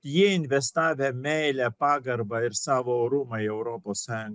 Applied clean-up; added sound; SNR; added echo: none; none; none; none.